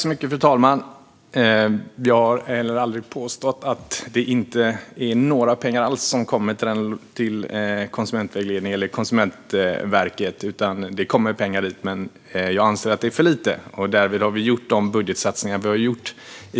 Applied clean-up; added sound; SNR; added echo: none; none; none; none.